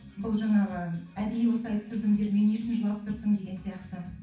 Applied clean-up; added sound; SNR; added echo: none; none; none; reverberation time 0.6 s.